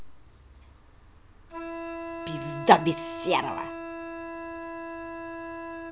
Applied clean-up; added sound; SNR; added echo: none; Wind instrument, woodwind instrument; 8 dB; none.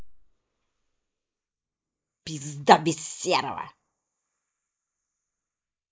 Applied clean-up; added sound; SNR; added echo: neural mask model Resemble Enhance denoiser.